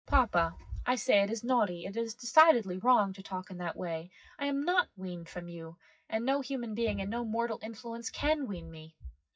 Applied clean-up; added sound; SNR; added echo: classical method WPE with log-MMSE.